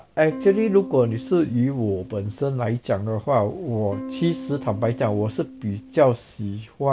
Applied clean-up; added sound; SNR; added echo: none; Electric guitar / Strum; 13 dB; none.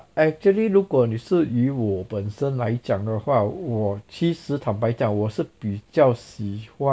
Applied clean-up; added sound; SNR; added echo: none; none; none; none.